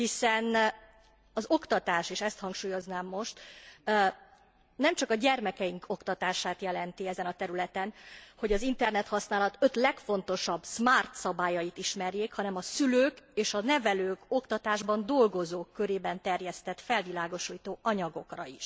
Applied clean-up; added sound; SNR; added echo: none; none; none; none.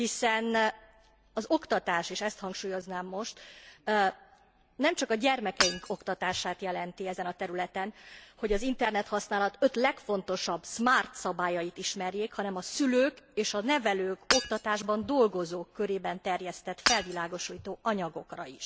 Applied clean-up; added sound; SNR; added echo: none; Shatter / Hammer; 4 dB; none.